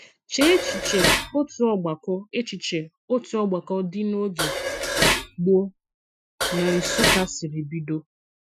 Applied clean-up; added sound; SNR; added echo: classical method Wiener filter.